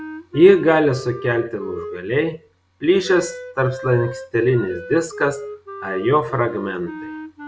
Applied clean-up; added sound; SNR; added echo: none; Wind instrument, woodwind instrument; 14 dB; none.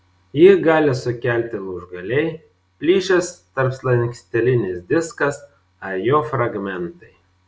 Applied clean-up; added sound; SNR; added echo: none; none; none; none.